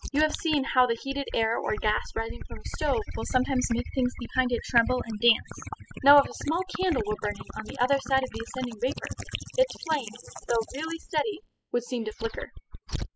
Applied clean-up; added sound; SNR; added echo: classical method spectral subtraction.